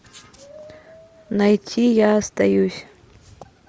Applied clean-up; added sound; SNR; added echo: none; none; none; none.